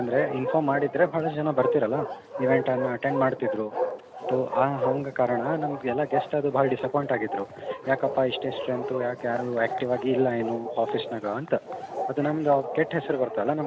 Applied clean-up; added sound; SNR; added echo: none; Bark; 6 dB; none.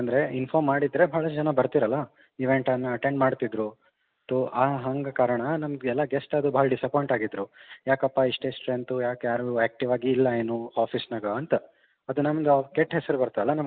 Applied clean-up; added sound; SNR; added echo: none; none; none; none.